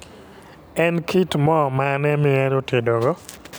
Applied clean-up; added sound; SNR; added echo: none; none; none; none.